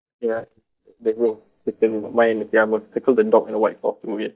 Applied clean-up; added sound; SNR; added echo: neural mask model DeepFilterNet 3.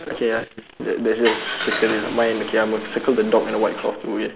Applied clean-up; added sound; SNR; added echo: none; Car; 9 dB; none.